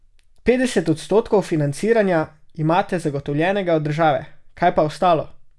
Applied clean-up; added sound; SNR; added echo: none; none; none; none.